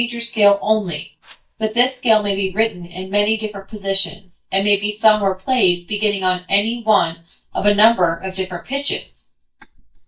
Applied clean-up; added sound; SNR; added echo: neural mask model DeepFilterNet 3.